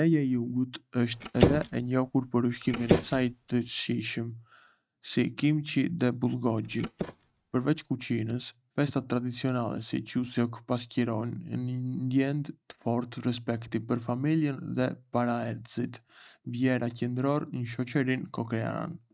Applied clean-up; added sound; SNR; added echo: neural mask model RNNoise.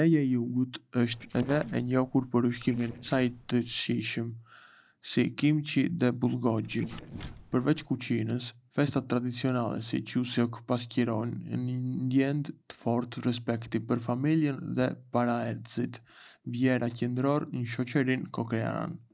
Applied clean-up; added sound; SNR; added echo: neural separator model SepFormer DNS4.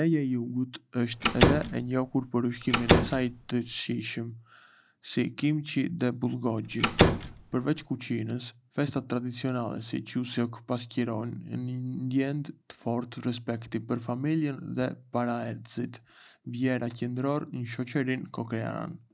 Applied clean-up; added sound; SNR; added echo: none; Slam; -3 dB; none.